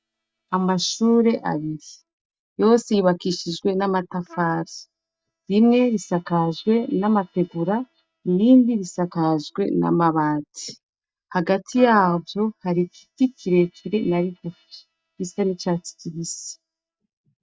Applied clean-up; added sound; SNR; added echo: neural mask model DeepFilterNet 3.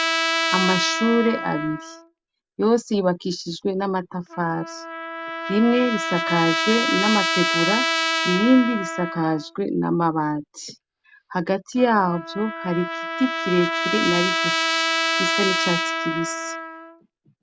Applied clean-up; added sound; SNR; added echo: none; Trumpet; 2 dB; none.